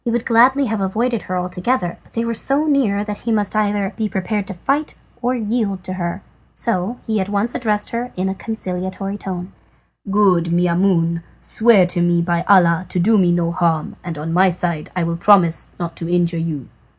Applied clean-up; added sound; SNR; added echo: none; none; none; none.